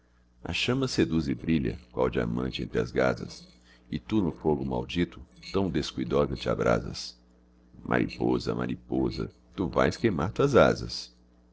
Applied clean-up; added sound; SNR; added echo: neural separator model SepFormer DNS4.